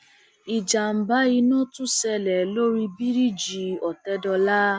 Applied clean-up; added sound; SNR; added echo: none; none; none; none.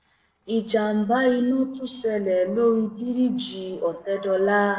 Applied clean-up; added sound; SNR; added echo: neural separator model SepFormer DNS4.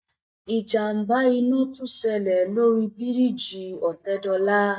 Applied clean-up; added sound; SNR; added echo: neural mask model DeepFilterNet 3.